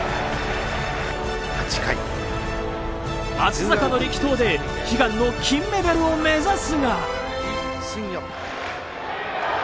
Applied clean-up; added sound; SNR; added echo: none; none; none; none.